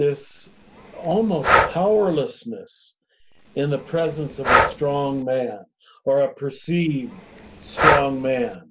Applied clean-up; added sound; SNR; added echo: none; Breathing; 0 dB; none.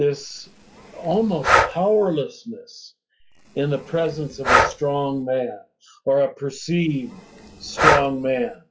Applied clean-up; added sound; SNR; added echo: classical method log-MMSE.